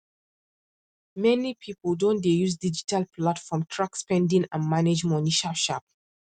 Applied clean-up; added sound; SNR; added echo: none; none; none; none.